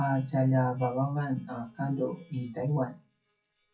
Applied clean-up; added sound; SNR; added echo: classical method WPE with log-MMSE.